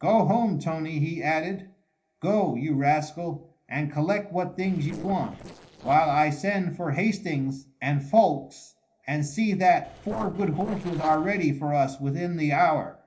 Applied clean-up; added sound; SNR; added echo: neural separator model SepFormer DNS4.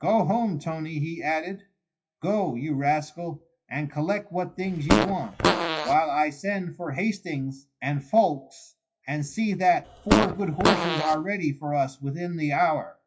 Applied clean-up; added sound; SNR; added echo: classical method WPE with log-MMSE.